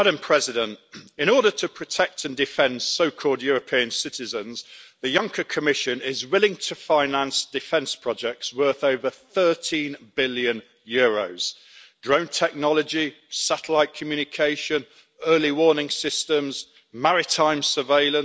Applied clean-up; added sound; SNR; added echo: none; none; none; none.